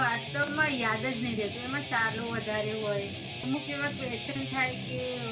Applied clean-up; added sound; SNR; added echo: none; Guitar; 3 dB; reverberation time 0.2 s.